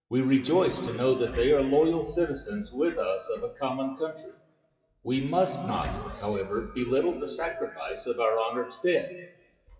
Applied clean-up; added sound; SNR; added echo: classical method WPE with log-MMSE.